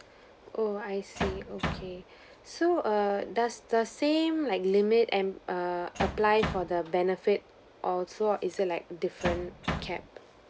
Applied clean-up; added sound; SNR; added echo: none; Bass drum; 5 dB; none.